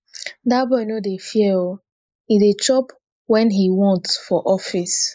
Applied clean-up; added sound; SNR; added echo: neural mask model Resemble Enhance denoiser.